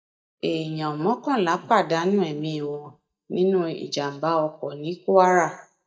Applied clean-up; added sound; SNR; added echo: neural mask model DeepFilterNet 3.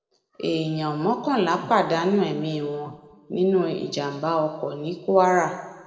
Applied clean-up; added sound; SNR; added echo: neural separator model SepFormer DNS4.